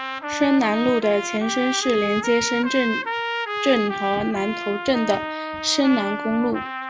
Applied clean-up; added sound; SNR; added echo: none; Trumpet; 5 dB; none.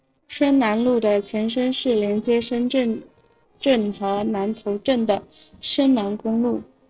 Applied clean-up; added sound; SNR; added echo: neural separator model SepFormer DNS4.